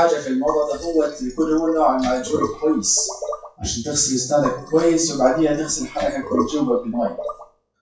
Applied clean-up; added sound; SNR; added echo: classical method WPE with log-MMSE.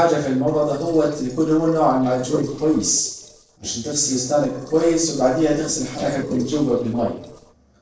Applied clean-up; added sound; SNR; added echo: neural separator model SepFormer DNS4.